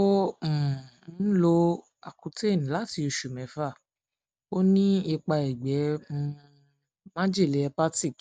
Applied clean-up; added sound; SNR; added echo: none; none; none; none.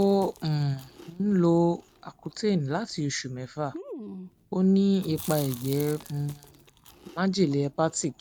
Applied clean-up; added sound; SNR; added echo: none; Chewing, mastication; 19 dB; none.